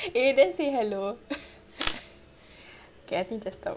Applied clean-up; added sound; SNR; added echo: none; none; none; none.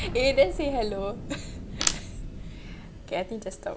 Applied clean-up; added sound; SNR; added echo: none; Explosion; 8 dB; none.